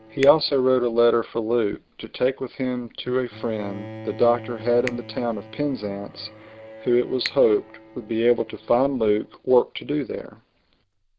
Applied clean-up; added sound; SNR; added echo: none; Bowed string instrument + Finger snapping; 18 dB; none.